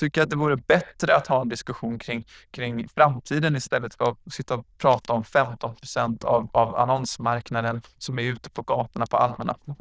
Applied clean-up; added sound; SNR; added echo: neural diffusion model UNIVERSE++.